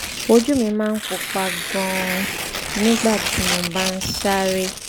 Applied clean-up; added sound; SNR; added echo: none; Tearing; 4 dB; none.